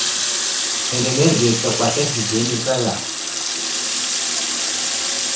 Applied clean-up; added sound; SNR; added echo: none; Water tap, faucet; -2 dB; reverberation time 0.6 s.